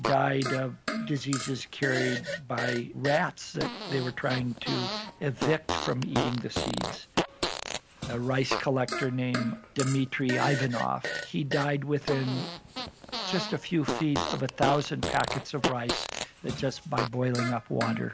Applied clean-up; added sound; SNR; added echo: none; Fart; 4 dB; none.